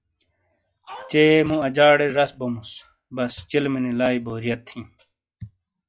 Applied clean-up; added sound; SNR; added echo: classical method log-MMSE.